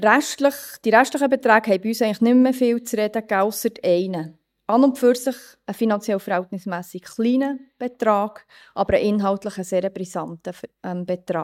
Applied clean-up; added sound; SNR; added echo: neural mask model DeepFilterNet 3.